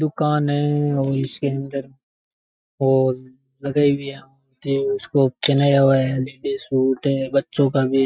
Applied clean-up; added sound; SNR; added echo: neural mask model DeepFilterNet 3.